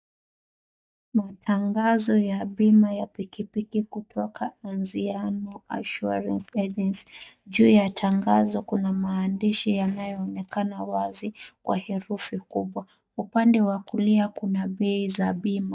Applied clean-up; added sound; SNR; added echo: neural mask model DeepFilterNet 3.